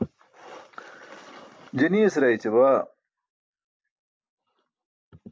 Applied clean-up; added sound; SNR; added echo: none; none; none; none.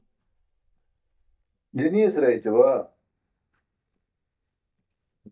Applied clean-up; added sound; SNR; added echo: neural mask model DeepFilterNet 3.